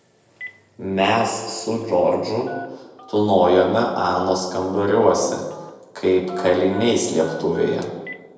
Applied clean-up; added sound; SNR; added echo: none; Telephone; 19 dB; reverberation time 0.9 s.